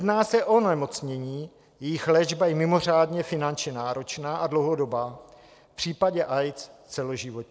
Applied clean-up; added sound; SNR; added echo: none; none; none; none.